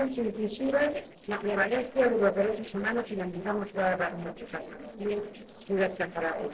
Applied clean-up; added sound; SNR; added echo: neural separator model SepFormer DNS4.